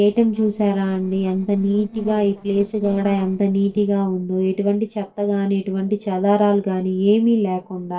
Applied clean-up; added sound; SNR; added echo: neural separator model SepFormer DNS4.